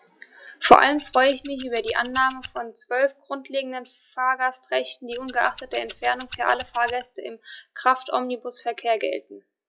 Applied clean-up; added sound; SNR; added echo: classical method log-MMSE.